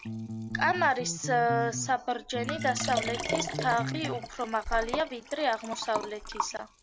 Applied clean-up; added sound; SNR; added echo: none; Bass guitar + Liquid; 5 dB; none.